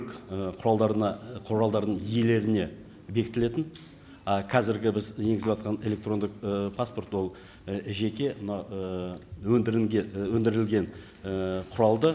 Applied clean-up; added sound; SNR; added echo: none; Tap; 19 dB; none.